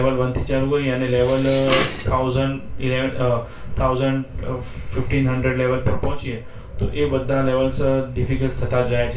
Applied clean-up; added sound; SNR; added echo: none; Dishes, pots, and pans; 9 dB; reverberation time 0.2 s.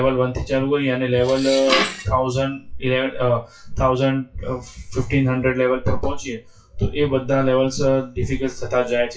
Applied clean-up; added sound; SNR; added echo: classical method WPE with log-MMSE.